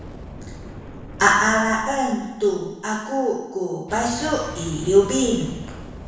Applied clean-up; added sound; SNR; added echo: none; Boom; 15 dB; reverberation time 1.0 s.